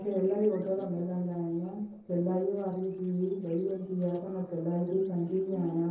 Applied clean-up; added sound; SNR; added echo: neural separator model SepFormer DNS4.